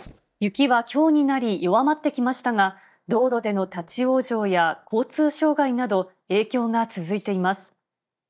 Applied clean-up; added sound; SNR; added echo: neural mask model DeepFilterNet 3.